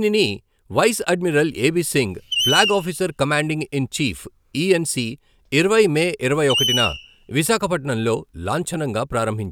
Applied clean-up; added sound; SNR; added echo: none; Screech; 8 dB; none.